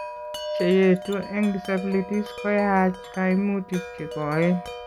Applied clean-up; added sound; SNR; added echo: none; Wind chime; 11 dB; none.